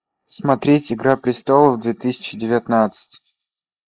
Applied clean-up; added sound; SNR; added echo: neural mask model Resemble Enhance denoiser.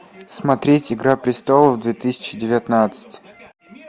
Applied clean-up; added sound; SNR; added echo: none; none; none; none.